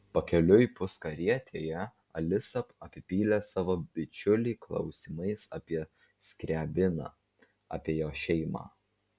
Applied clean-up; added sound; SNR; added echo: none; none; none; none.